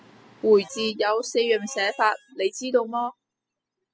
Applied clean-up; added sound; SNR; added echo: classical method spectral subtraction.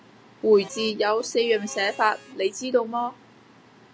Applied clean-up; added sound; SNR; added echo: none; Harmonica; 20 dB; none.